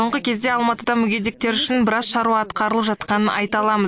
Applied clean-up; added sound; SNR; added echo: none; none; none; none.